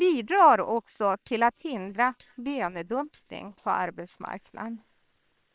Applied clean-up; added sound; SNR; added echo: neural separator model SepFormer WHAM!.